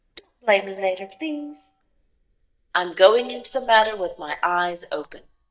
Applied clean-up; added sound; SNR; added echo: neural mask model DeepFilterNet 3.